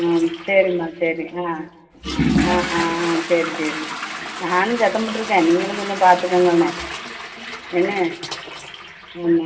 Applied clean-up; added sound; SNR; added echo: none; Toilet flush / Water; 7 dB; reverberation time 2.2 s.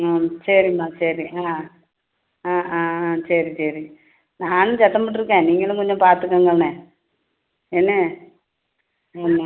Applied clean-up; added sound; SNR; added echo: none; none; none; none.